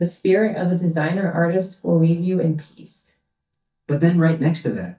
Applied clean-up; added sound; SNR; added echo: neural mask model DeepFilterNet 3.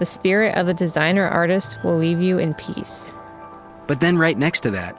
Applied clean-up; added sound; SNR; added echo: none; none; none; none.